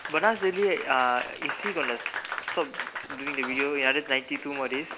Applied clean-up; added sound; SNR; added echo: none; Applause; 9 dB; none.